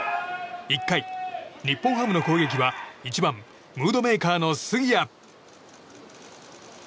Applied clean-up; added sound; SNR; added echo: none; none; none; none.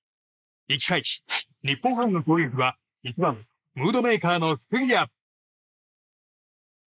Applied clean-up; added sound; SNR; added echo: neural mask model Resemble Enhance denoiser.